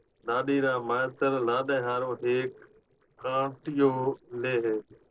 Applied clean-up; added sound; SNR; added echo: neural separator model SepFormer DNS4.